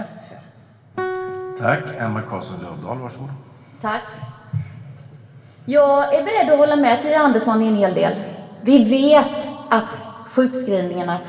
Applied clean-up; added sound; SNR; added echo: none; Guitar; 14 dB; reverberation time 2.0 s.